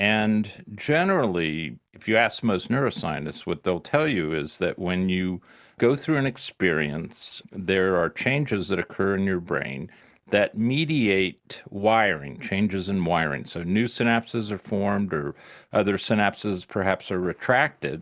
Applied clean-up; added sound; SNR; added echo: none; none; none; none.